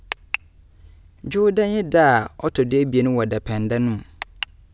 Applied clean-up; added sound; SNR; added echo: none; none; none; none.